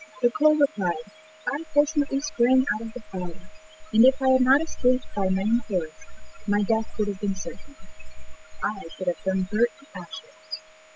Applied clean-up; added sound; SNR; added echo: classical method spectral subtraction.